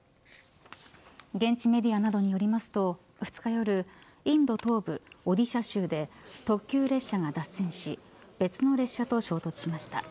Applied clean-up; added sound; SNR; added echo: none; none; none; none.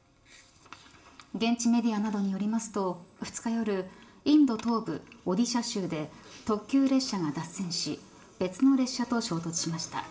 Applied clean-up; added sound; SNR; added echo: none; none; none; reverberation time 0.4 s.